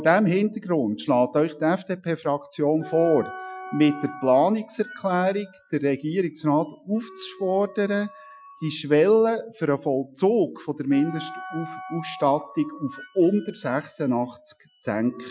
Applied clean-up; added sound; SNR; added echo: classical method Wiener filter.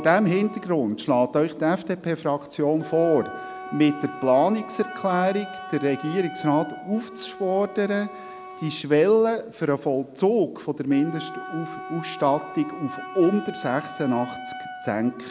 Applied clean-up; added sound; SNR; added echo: none; Wind instrument, woodwind instrument; 15 dB; none.